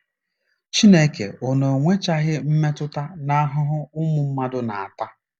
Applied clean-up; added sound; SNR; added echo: none; none; none; none.